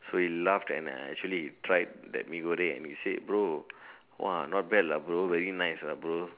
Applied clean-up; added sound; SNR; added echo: none; none; none; none.